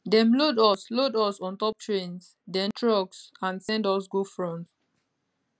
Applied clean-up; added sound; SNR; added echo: none; none; none; none.